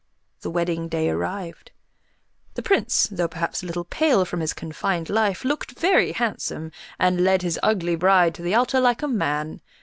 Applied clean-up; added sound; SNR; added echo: none; none; none; none.